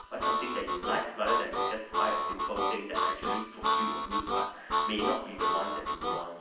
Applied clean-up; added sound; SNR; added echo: none; Harmonica; -4 dB; reverberation time 0.9 s.